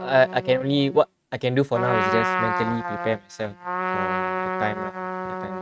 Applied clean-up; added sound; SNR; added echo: neural mask model RNNoise.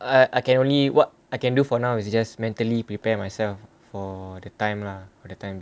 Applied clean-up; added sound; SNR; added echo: none; none; none; none.